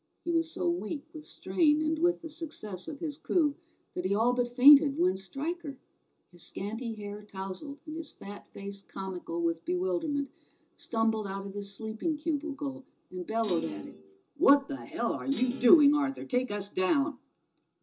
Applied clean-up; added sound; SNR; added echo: none; Thump, thud; 13 dB; reverberation time 0.2 s.